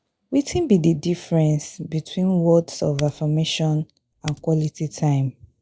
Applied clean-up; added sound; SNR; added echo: neural mask model DeepFilterNet 3.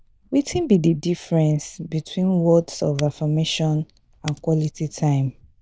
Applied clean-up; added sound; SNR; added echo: neural diffusion model UNIVERSE++.